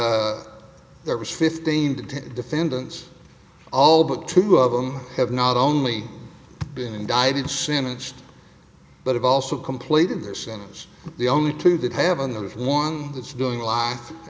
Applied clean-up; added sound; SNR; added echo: none; none; none; none.